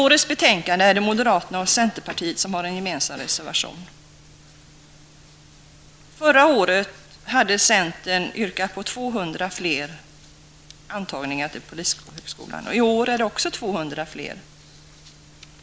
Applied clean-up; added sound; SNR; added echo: none; none; none; none.